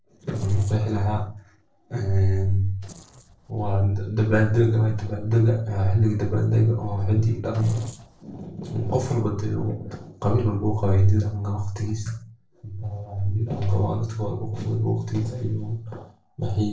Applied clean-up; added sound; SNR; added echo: neural separator model SepFormer DNS4.